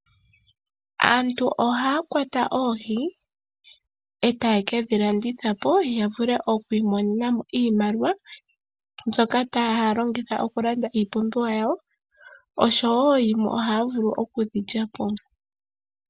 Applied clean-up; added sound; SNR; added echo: none; none; none; none.